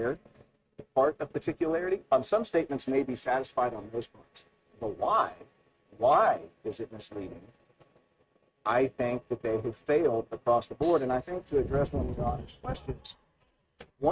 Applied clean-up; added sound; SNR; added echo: neural mask model RNNoise.